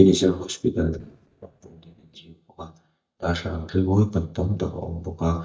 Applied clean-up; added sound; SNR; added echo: neural mask model DeepFilterNet 3.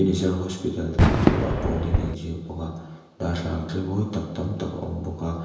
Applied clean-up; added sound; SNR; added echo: none; Fireworks; 0 dB; reverberation time 1.0 s.